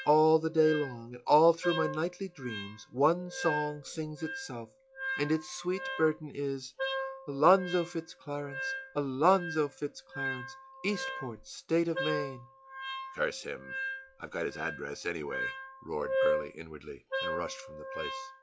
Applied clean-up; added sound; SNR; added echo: classical method log-MMSE.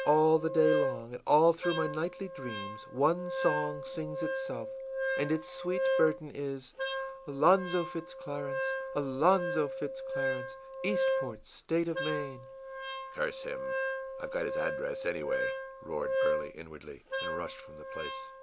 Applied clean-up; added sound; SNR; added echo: none; Wind instrument, woodwind instrument; 3 dB; none.